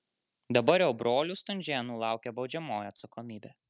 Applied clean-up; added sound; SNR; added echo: none; none; none; none.